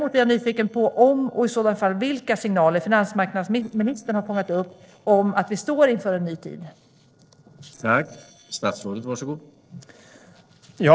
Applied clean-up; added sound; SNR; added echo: neural separator model SepFormer DNS4.